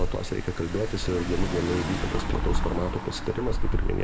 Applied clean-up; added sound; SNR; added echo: none; Engine / Car; -2 dB; reverberation time 0.4 s.